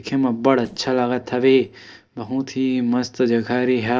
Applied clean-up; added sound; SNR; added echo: neural separator model SepFormer DNS4.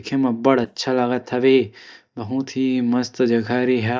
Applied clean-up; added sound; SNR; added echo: neural mask model DeepFilterNet 3.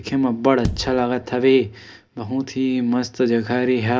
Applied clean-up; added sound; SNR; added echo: none; Bass drum; 11 dB; reverberation time 0.3 s.